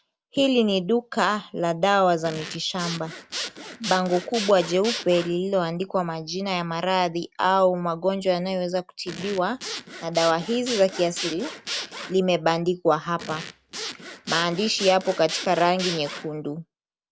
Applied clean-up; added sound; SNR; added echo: none; Zipper (clothing) / Sawing; 10 dB; none.